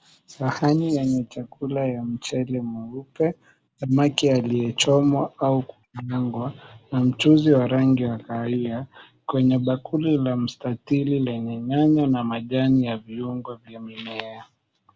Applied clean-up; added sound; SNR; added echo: none; none; none; none.